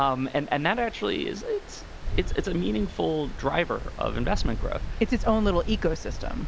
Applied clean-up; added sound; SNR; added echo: none; Stream; 4 dB; none.